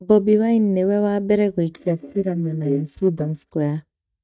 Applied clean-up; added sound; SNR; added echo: neural mask model DeepFilterNet 3.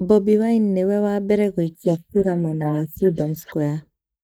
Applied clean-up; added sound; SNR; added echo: neural mask model Resemble Enhance denoiser.